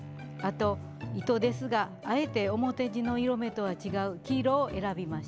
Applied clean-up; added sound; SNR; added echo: none; Bowed string instrument; 16 dB; none.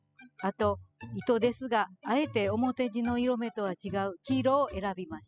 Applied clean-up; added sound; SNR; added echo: classical method spectral subtraction.